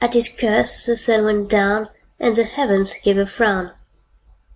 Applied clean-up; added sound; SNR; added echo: none; none; none; none.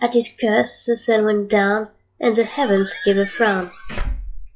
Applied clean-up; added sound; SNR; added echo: classical method log-MMSE.